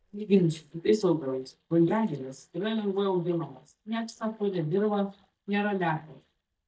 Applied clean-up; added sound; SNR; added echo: neural mask model DeepFilterNet 3.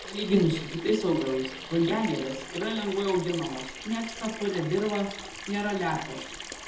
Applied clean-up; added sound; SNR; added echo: none; Sink (filling or washing) / Water tap, faucet; 11 dB; reverberation time 0.8 s.